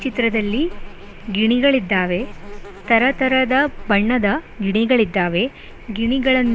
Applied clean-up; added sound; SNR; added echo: none; Insect; 13 dB; none.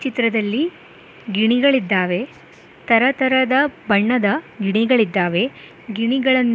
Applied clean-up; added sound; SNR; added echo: none; none; none; none.